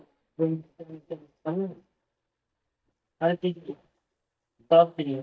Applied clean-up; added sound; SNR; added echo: neural mask model DeepFilterNet 3.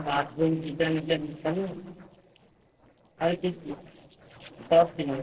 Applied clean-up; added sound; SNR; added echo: neural separator model SepFormer DNS4.